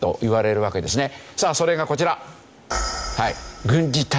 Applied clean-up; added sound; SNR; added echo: none; none; none; none.